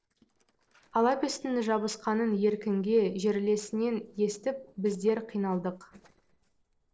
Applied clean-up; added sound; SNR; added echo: neural separator model SepFormer DNS4.